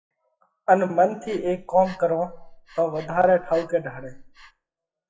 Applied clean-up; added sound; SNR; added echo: classical method WPE with log-MMSE.